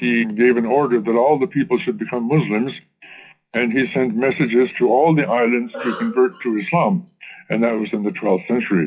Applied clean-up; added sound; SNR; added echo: classical method WPE with log-MMSE.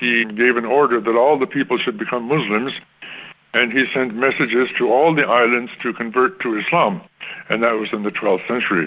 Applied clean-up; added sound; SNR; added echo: none; none; none; none.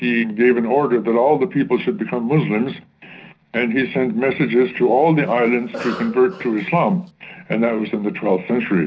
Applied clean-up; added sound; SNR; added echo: neural separator model SepFormer DNS4.